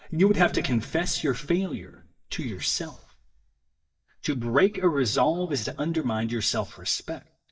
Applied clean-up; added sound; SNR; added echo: neural mask model DeepFilterNet 3.